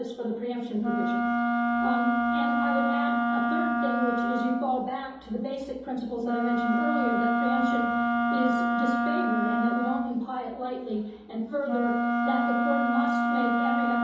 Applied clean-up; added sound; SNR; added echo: none; Wind instrument, woodwind instrument; -5 dB; reverberation time 2.8 s.